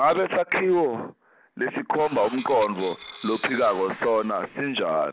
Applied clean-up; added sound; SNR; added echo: none; Tools; 18 dB; none.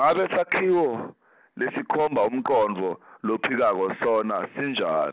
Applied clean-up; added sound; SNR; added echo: none; none; none; none.